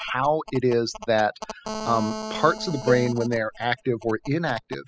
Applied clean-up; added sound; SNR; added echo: classical method spectral subtraction.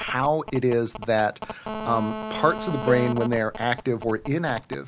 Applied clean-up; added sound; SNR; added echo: none; Telephone + Cowbell; 8 dB; none.